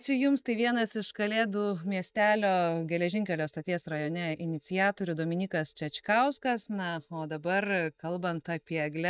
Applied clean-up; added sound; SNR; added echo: neural mask model DeepFilterNet 3.